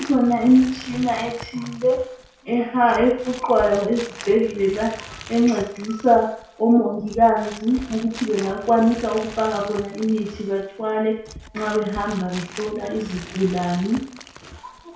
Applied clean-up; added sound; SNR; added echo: none; Crumpling, crinkling; 18 dB; reverberation time 0.6 s.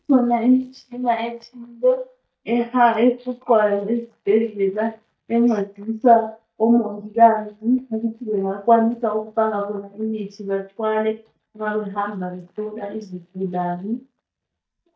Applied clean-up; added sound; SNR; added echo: neural mask model DeepFilterNet 3.